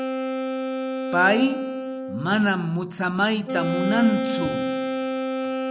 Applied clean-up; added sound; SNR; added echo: none; Wind instrument, woodwind instrument; 3 dB; none.